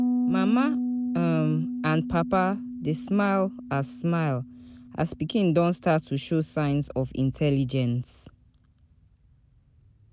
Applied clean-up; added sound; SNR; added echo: none; Piano; 6 dB; none.